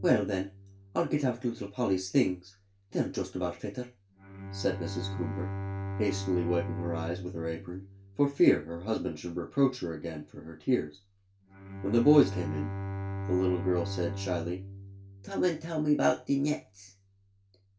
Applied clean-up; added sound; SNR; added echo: none; Bowed string instrument; 9 dB; reverberation time 0.2 s.